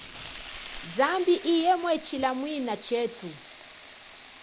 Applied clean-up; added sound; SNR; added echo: none; Frying (food); 14 dB; none.